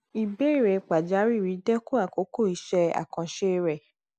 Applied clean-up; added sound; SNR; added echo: none; none; none; none.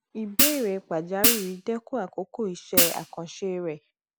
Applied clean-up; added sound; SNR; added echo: none; Hi-hat; -5 dB; none.